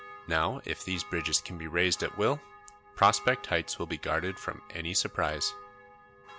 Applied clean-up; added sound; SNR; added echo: none; Church bell; 17 dB; none.